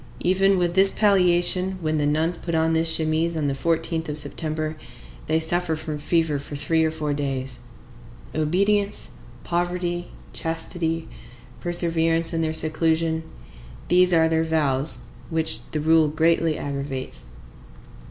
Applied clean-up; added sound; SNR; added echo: none; none; none; none.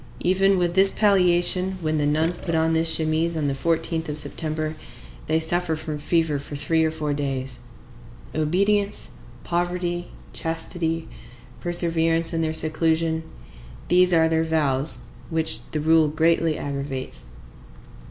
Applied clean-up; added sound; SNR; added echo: none; Burping, eructation; 20 dB; none.